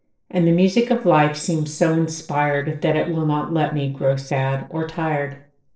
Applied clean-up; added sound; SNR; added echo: neural separator model SepFormer DNS4.